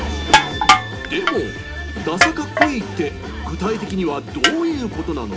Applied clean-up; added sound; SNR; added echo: none; Crushing; -2 dB; reverberation time 0.3 s.